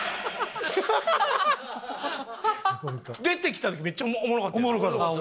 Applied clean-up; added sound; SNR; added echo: none; none; none; none.